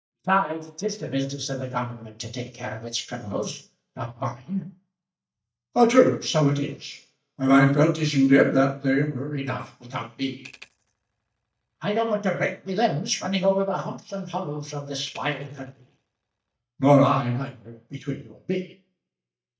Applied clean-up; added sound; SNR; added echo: neural mask model DeepFilterNet 3.